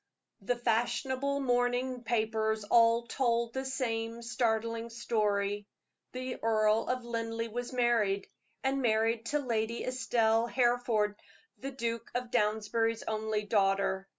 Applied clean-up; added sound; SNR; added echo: none; none; none; none.